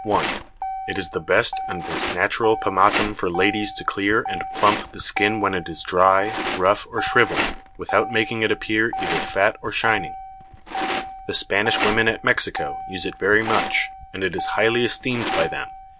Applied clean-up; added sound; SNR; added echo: none; Motor vehicle (road) + Rattle; 7 dB; none.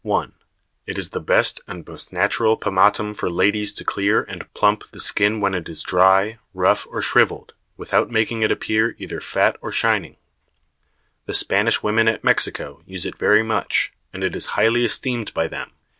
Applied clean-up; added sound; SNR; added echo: none; none; none; none.